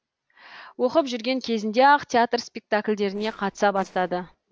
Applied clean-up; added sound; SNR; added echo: neural separator model SepFormer DNS4.